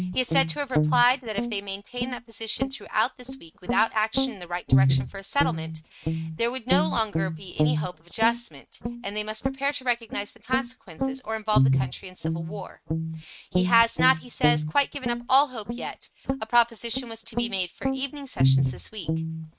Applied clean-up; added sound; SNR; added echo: neural mask model RNNoise.